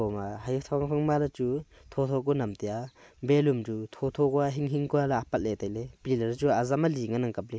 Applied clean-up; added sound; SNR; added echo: none; none; none; none.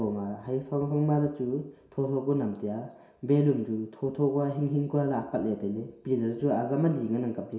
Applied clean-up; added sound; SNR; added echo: none; none; none; reverberation time 0.7 s.